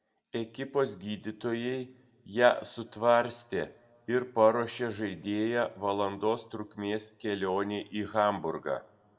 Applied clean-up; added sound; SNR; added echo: none; none; none; reverberation time 1.7 s.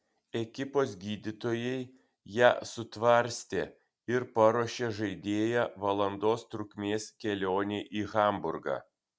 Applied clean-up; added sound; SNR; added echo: none; none; none; none.